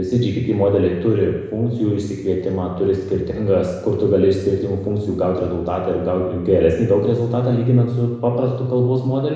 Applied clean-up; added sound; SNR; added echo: none; none; none; reverberation time 1.0 s.